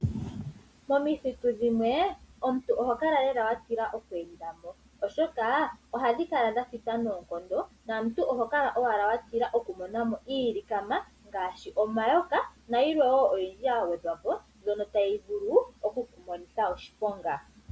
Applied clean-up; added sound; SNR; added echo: none; none; none; none.